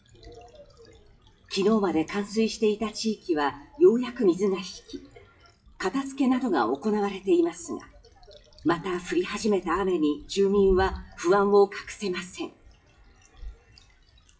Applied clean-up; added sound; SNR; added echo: classical method WPE with log-MMSE.